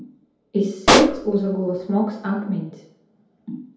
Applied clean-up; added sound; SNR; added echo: none; Explosion; -2 dB; reverberation time 0.8 s.